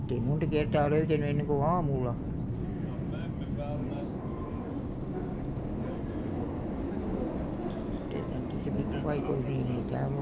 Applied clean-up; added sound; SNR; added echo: none; Subway, metro, underground; -1 dB; none.